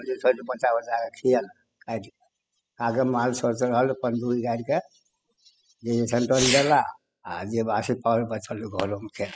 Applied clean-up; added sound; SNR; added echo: classical method spectral subtraction.